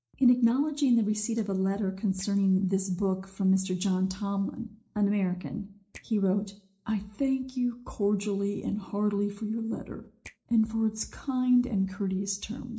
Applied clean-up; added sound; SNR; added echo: neural separator model SepFormer DNS4.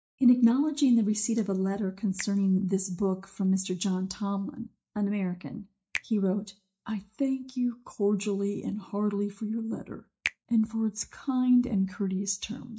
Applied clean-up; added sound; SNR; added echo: neural mask model DeepFilterNet 3.